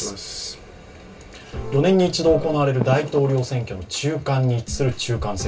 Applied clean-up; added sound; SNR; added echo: none; Fireworks; 13 dB; reverberation time 0.2 s.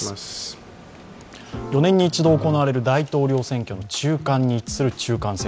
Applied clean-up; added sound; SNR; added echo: none; none; none; none.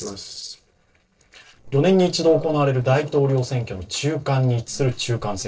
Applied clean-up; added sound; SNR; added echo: neural separator model SepFormer DNS4.